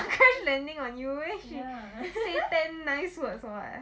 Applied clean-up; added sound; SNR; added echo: none; none; none; none.